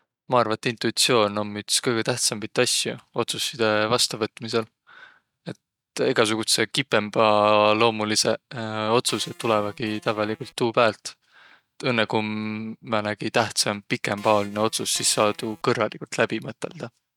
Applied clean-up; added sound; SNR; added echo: neural mask model RNNoise.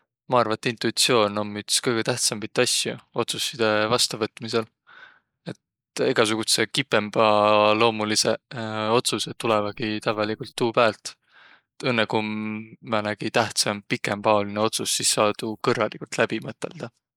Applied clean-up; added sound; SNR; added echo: neural mask model Resemble Enhance denoiser.